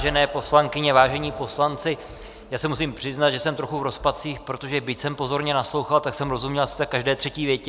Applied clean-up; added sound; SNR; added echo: none; none; none; none.